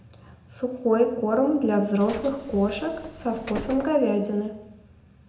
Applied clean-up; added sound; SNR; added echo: none; Bus; 14 dB; reverberation time 0.8 s.